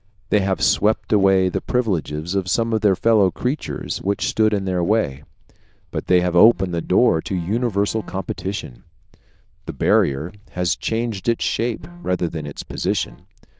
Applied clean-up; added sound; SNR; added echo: neural diffusion model UNIVERSE++.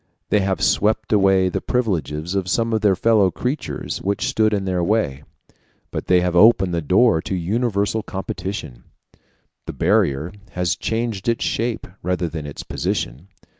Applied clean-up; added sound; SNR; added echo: none; none; none; none.